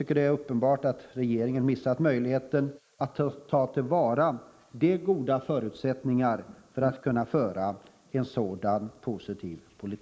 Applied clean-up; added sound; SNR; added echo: neural mask model Resemble Enhance denoiser.